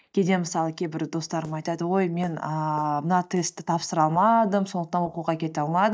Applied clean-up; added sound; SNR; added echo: neural mask model DeepFilterNet 3.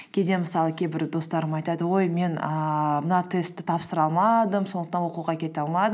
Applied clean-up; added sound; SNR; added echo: none; none; none; none.